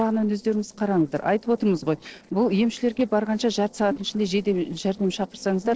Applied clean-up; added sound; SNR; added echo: neural separator model SepFormer DNS4.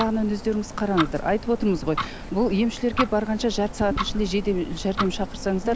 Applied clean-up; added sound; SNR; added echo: none; Tick-tock; 7 dB; none.